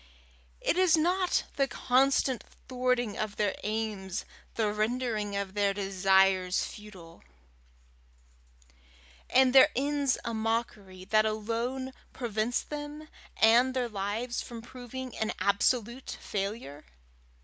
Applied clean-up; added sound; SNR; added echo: none; none; none; none.